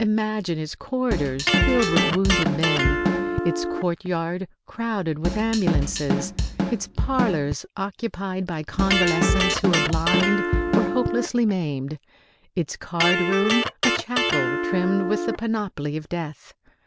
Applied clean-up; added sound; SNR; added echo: none; Electric guitar + Drum kit; -2 dB; none.